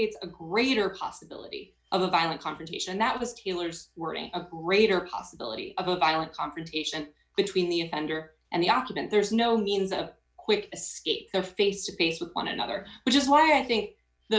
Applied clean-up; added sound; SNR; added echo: none; none; none; none.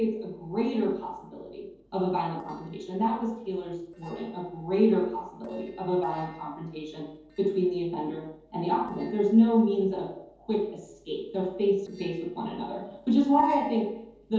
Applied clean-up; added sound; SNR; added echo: neural separator model SepFormer DNS4.